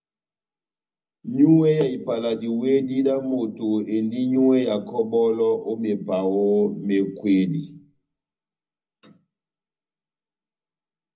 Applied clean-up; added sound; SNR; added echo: none; none; none; reverberation time 0.4 s.